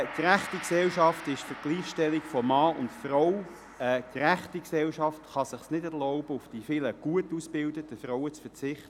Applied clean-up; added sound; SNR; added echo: none; Gong; 16 dB; none.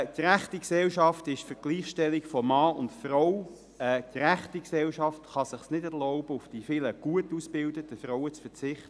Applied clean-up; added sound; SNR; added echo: none; none; none; none.